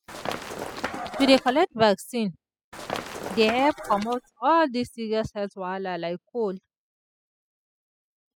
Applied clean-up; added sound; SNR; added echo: classical method spectral subtraction.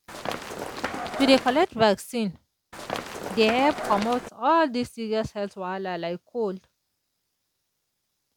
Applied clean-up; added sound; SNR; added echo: none; Run; 6 dB; none.